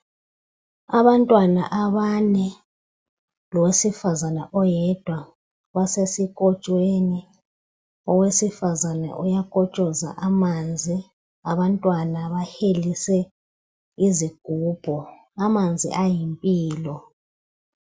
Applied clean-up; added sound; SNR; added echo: none; none; none; none.